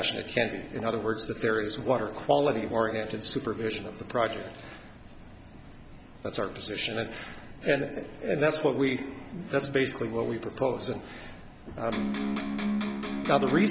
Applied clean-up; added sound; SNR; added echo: none; Electric guitar; 0 dB; none.